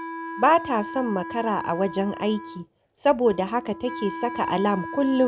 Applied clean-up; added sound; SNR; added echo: none; Wind instrument, woodwind instrument; 11 dB; none.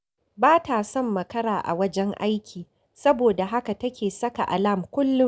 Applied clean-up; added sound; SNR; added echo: none; none; none; none.